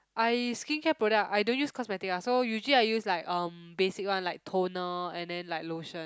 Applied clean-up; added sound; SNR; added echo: none; none; none; none.